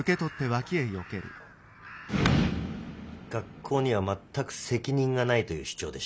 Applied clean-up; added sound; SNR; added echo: none; none; none; none.